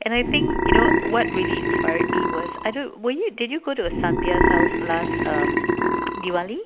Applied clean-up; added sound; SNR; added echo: none; Burping, eructation; -5 dB; none.